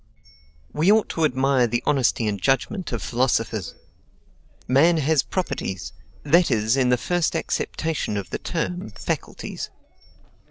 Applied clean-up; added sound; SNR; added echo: neural separator model SepFormer DNS4.